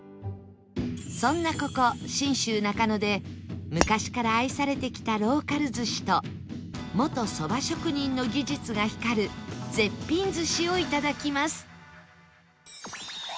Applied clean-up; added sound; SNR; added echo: none; Shatter; 5 dB; none.